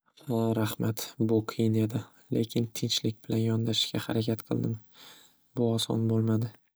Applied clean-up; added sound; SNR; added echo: none; none; none; none.